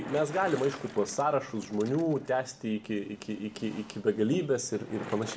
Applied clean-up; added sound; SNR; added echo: none; Bicycle; 17 dB; none.